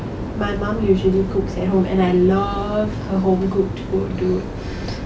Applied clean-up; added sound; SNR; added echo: none; none; none; none.